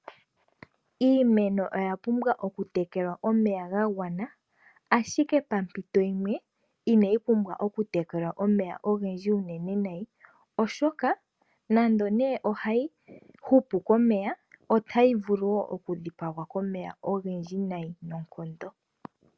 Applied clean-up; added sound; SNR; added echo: none; none; none; none.